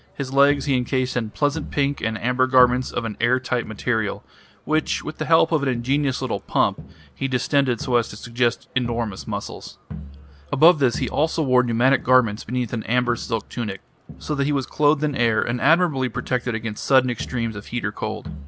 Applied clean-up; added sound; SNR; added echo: none; Crowd; 18 dB; none.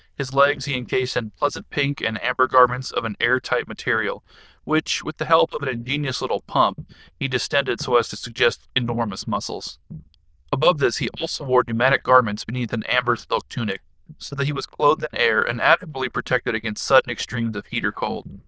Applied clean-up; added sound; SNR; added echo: neural diffusion model UNIVERSE++.